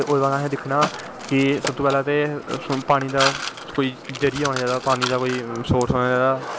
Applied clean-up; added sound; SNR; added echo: none; Mechanisms; 9 dB; none.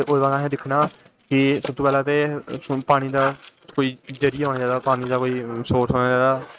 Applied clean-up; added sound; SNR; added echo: neural mask model RNNoise.